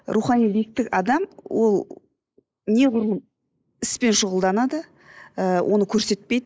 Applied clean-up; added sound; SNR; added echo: neural mask model Resemble Enhance denoiser.